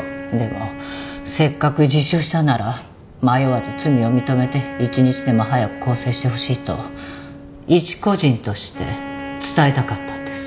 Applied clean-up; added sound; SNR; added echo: none; Wind instrument, woodwind instrument; 12 dB; none.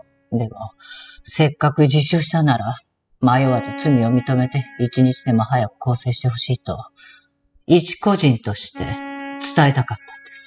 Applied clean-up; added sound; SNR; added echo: classical method spectral subtraction.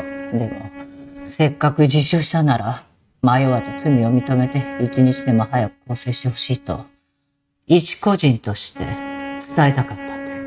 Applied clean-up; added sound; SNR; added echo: neural mask model RNNoise.